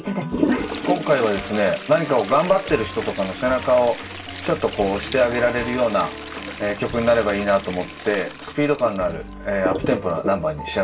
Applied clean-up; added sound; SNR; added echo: none; Toilet flush; 10 dB; reverberation time 0.2 s.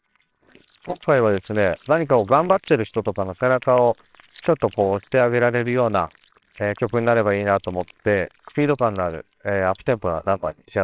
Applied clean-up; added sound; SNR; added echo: neural separator model SepFormer WHAMR!.